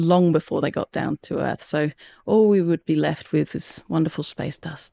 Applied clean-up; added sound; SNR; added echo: neural mask model Resemble Enhance denoiser.